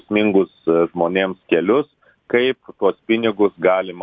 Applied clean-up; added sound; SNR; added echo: none; none; none; none.